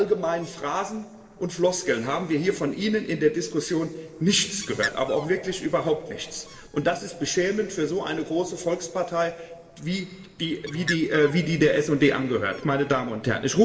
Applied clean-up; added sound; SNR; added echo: neural separator model SepFormer DNS4.